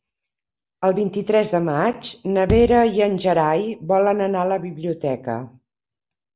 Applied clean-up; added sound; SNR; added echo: none; Bass drum; 9 dB; none.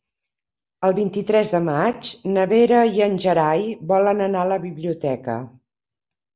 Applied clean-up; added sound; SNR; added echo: none; none; none; none.